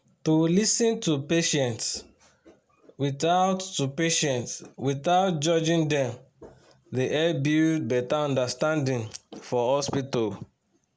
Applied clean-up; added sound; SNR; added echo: none; none; none; none.